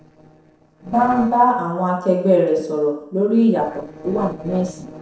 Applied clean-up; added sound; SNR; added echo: neural separator model SepFormer DNS4.